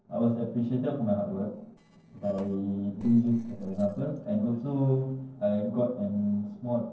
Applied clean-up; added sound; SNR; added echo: neural separator model SepFormer DNS4.